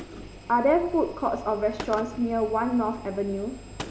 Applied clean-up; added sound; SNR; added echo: none; Gunshot, gunfire + Engine; 15 dB; none.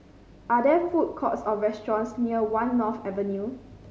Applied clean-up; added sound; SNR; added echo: none; none; none; none.